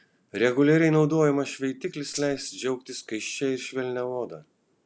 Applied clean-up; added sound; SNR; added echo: none; Rattle (instrument); 13 dB; none.